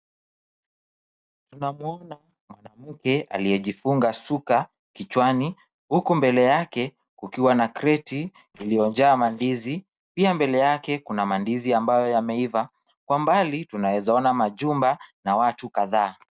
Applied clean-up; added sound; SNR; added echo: neural mask model DeepFilterNet 3.